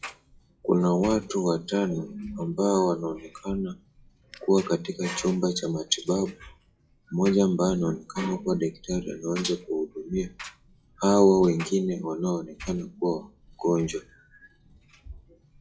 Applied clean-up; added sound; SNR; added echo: classical method WPE with log-MMSE.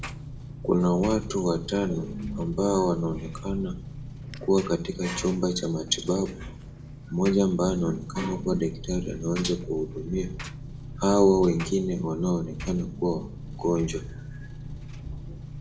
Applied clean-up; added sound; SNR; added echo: none; Engine; 11 dB; reverberation time 0.5 s.